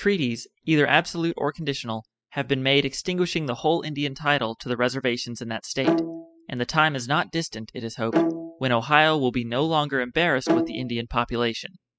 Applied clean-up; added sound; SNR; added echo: classical method spectral subtraction.